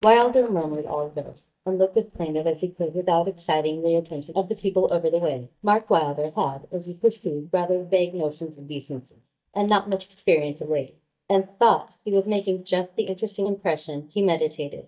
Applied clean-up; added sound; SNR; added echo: neural mask model DeepFilterNet 3.